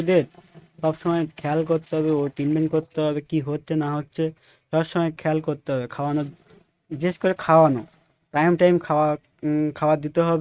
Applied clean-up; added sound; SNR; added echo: neural mask model RNNoise.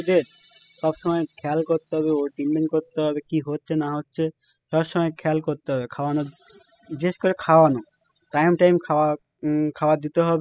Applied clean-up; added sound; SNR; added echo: classical method spectral subtraction.